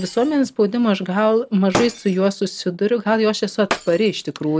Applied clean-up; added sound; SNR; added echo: none; Shatter; 13 dB; none.